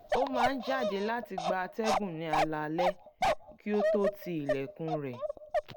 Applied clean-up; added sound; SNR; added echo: none; Bark; -1 dB; none.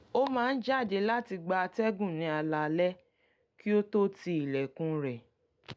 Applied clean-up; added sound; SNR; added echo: none; none; none; none.